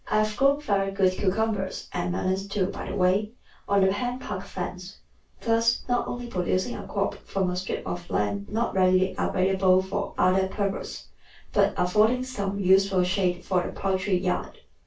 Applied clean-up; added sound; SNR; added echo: none; none; none; reverberation time 0.2 s.